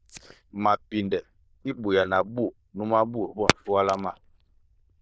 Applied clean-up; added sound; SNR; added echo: neural diffusion model UNIVERSE++.